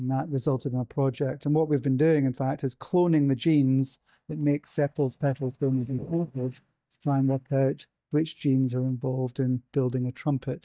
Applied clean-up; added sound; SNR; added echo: neural mask model DeepFilterNet 3.